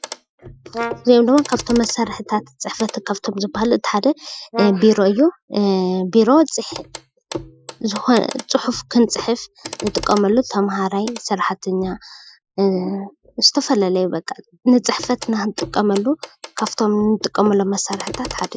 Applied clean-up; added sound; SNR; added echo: classical method Wiener filter.